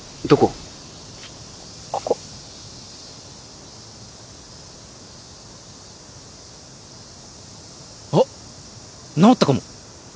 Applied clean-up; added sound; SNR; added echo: none; none; none; none.